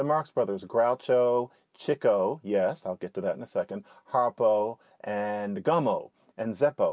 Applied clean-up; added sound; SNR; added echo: none; none; none; none.